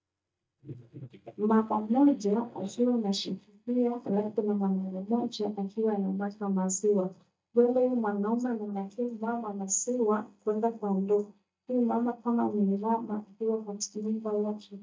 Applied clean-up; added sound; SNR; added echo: neural mask model DeepFilterNet 3.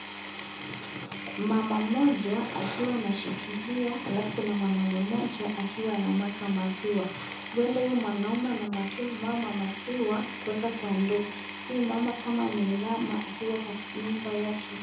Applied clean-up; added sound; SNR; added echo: none; Power tool; 8 dB; reverberation time 0.6 s.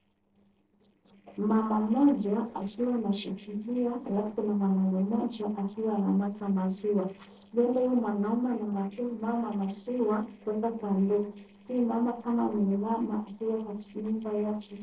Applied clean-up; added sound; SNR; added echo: neural separator model SepFormer DNS4.